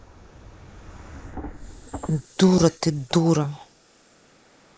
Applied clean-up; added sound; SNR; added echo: neural mask model Resemble Enhance denoiser.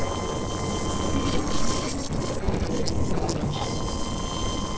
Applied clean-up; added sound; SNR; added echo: neural separator model SepFormer DNS4.